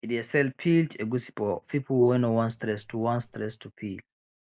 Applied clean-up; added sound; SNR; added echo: neural mask model Resemble Enhance denoiser.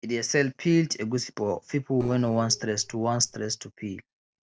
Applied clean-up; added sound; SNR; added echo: neural separator model SepFormer DNS4.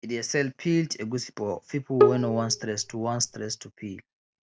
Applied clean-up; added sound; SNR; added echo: none; Bowed string instrument; -2 dB; none.